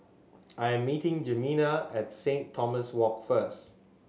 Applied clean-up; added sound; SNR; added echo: none; none; none; none.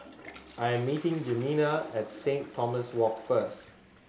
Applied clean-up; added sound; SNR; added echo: none; Toilet flush; 19 dB; none.